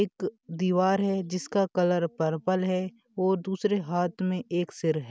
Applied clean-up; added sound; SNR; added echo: none; none; none; none.